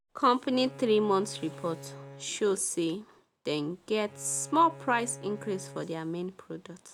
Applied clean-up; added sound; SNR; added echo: none; Bowed string instrument; 18 dB; none.